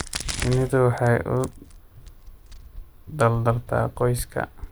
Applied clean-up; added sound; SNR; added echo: none; Crack; 11 dB; none.